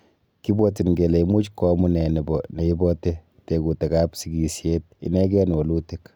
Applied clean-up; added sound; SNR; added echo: none; none; none; none.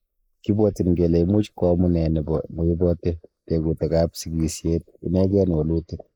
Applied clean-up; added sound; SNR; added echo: neural mask model Resemble Enhance denoiser.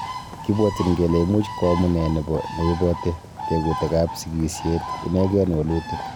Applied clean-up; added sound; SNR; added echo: none; Bird; 10 dB; none.